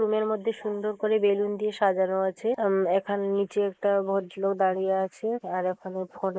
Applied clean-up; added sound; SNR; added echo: neural mask model Resemble Enhance denoiser.